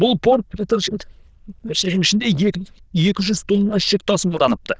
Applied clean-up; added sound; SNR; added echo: neural diffusion model UNIVERSE++.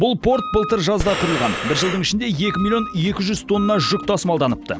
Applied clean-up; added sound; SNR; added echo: none; Wind instrument, woodwind instrument + Breathing; 8 dB; none.